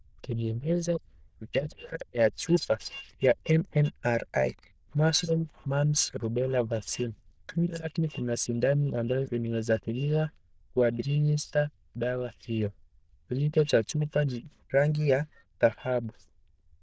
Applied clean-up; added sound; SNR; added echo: neural diffusion model UNIVERSE++.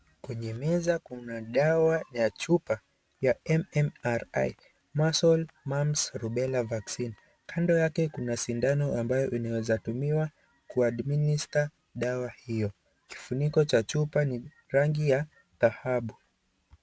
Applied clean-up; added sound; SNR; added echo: none; none; none; none.